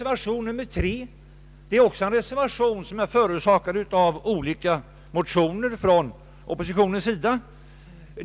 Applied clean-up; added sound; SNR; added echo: none; none; none; none.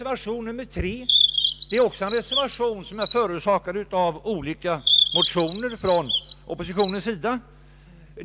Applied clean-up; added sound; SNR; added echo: none; Bird; 0 dB; none.